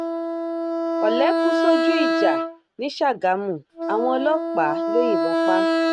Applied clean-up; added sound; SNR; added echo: neural mask model RNNoise.